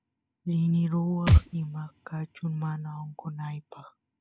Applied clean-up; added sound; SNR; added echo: none; Thump, thud; 0 dB; none.